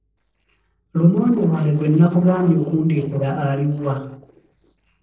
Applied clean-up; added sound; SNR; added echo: neural separator model SepFormer DNS4.